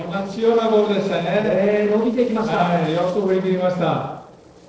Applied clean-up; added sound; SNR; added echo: neural separator model SepFormer DNS4.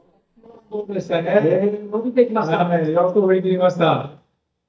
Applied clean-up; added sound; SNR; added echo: neural mask model DeepFilterNet 3.